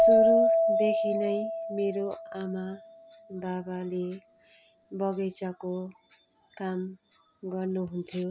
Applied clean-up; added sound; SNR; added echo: none; Keyboard (musical); -4 dB; none.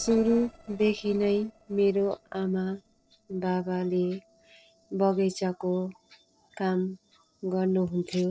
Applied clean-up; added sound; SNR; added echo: neural separator model SepFormer DNS4.